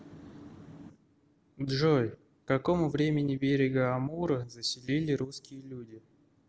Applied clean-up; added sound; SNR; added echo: none; none; none; none.